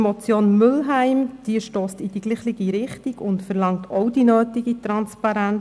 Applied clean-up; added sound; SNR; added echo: none; none; none; none.